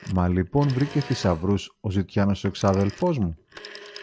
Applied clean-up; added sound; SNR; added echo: none; Telephone + Drill; 19 dB; none.